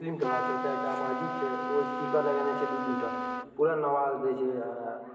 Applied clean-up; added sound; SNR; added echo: none; Trumpet; 2 dB; reverberation time 2.3 s.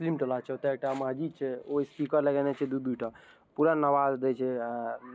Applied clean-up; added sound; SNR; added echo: none; none; none; none.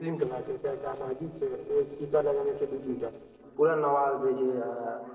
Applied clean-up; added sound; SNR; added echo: neural separator model SepFormer DNS4.